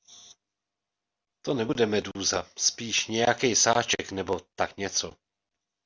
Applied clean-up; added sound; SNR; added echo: none; none; none; none.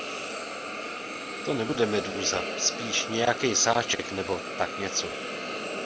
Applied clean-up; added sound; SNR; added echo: none; Hiss; 5 dB; none.